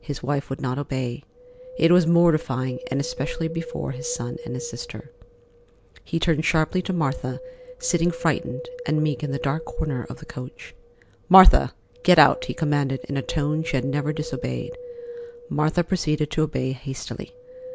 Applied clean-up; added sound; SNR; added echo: none; Wind; 15 dB; none.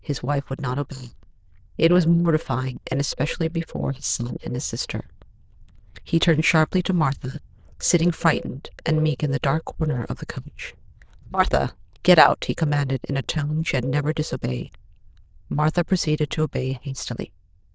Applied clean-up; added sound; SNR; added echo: neural diffusion model UNIVERSE++.